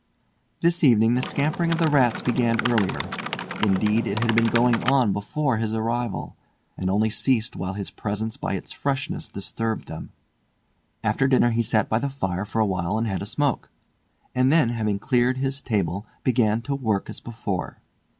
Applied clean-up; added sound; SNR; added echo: none; Typing; 6 dB; none.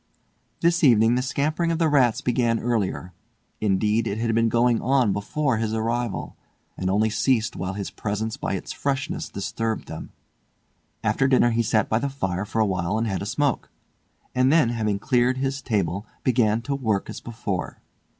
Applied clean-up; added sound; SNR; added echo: none; none; none; none.